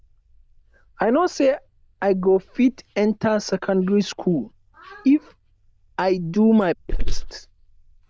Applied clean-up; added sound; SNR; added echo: neural diffusion model UNIVERSE++.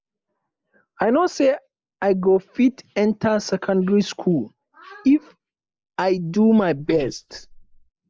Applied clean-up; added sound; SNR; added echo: neural mask model Resemble Enhance denoiser.